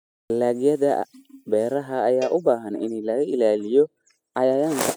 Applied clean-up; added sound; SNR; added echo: classical method spectral subtraction.